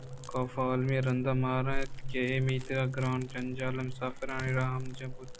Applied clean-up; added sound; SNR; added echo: none; Crackle; 6 dB; none.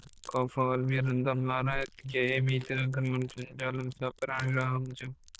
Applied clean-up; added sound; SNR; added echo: neural diffusion model UNIVERSE++.